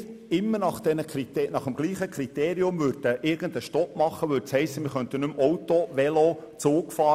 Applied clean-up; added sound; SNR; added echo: none; none; none; none.